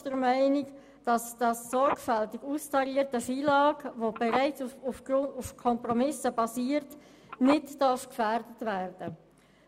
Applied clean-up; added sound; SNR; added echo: none; Telephone; 14 dB; none.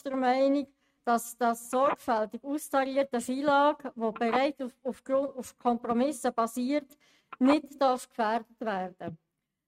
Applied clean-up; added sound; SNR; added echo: neural mask model RNNoise.